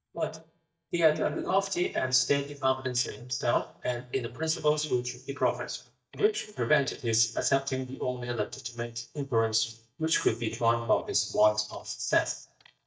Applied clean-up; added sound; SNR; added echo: neural mask model DeepFilterNet 3.